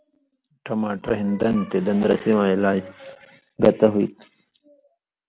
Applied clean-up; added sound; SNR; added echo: none; none; none; none.